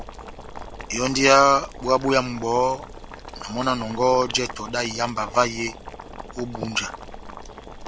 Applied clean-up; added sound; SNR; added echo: none; Boiling; 14 dB; none.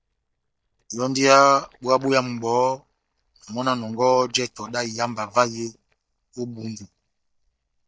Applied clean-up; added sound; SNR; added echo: neural mask model DeepFilterNet 3.